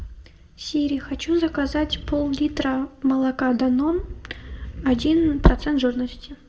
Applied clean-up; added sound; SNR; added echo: none; Animal; 16 dB; reverberation time 0.6 s.